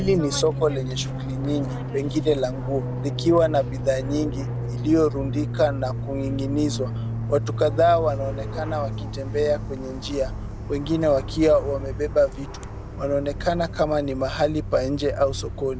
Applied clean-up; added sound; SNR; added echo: none; Fixed-wing aircraft, airplane; 5 dB; none.